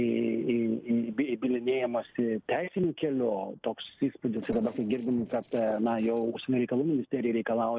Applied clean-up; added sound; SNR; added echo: neural separator model SepFormer DNS4.